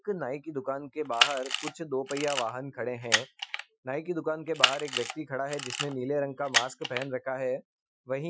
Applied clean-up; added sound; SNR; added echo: classical method Wiener filter.